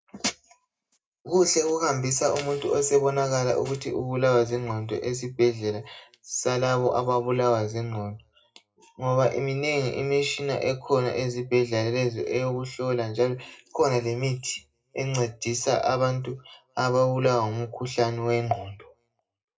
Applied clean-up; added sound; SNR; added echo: none; none; none; reverberation time 0.2 s.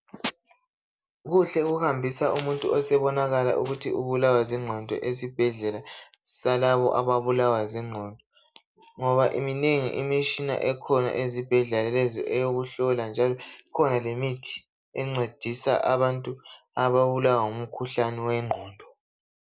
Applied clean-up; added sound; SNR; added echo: none; none; none; none.